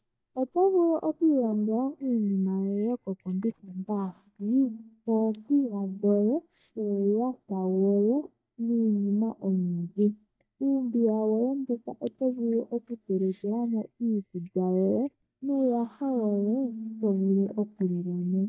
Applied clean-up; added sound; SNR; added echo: neural mask model DeepFilterNet 3.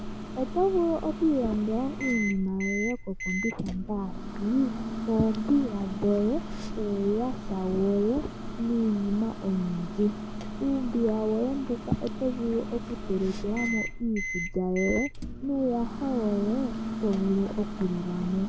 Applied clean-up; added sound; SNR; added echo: none; Microwave oven + Liquid; 6 dB; none.